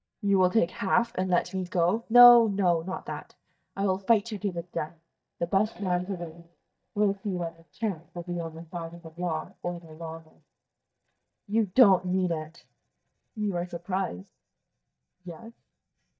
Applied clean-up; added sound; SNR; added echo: neural mask model DeepFilterNet 3.